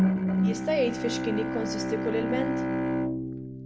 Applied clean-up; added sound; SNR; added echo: none; Bowed string instrument; -4 dB; none.